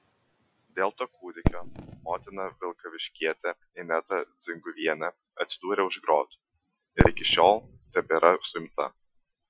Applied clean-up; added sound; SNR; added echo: classical method Wiener filter.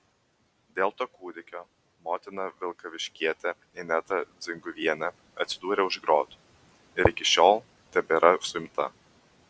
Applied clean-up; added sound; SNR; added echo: none; none; none; none.